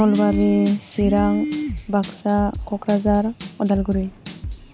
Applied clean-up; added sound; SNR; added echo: none; Drum / Drum kit; 13 dB; none.